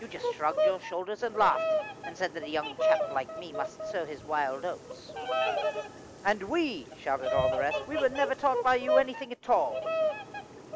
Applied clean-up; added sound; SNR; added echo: none; Bird vocalization, bird call, bird song; 1 dB; none.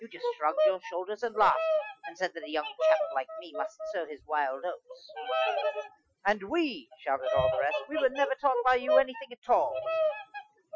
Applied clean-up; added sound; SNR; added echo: classical method Wiener filter.